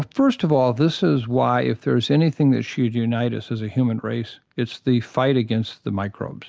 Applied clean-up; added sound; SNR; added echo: none; none; none; none.